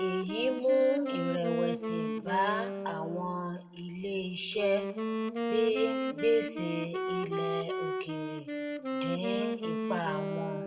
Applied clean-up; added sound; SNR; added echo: none; Wind instrument, woodwind instrument; 2 dB; reverberation time 1.1 s.